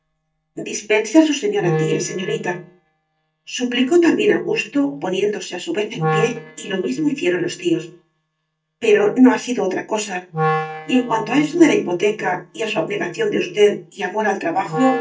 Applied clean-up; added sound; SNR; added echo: neural mask model DeepFilterNet 3.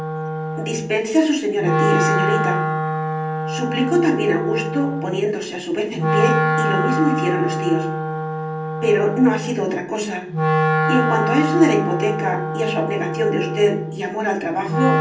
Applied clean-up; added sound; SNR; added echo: none; Wind instrument, woodwind instrument; 1 dB; reverberation time 0.6 s.